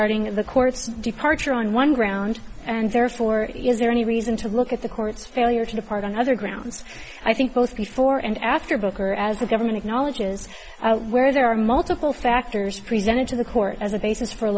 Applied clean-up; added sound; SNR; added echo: none; none; none; none.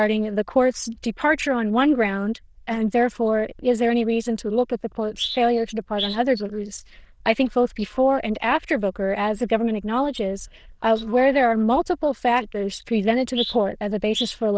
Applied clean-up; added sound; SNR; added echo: neural diffusion model UNIVERSE++.